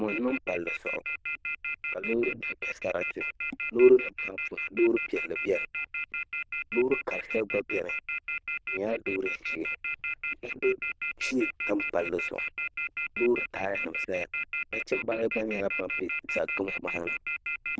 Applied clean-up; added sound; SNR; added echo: neural diffusion model UNIVERSE++.